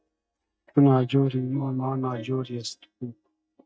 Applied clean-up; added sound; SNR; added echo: neural mask model DeepFilterNet 3.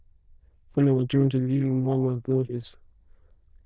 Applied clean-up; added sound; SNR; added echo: neural diffusion model UNIVERSE++.